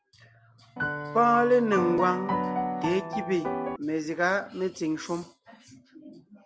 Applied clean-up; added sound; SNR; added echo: none; Piano; 3 dB; none.